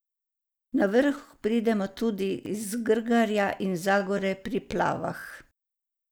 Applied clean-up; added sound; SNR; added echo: none; none; none; none.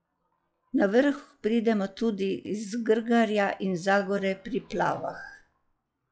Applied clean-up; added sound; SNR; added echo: classical method log-MMSE.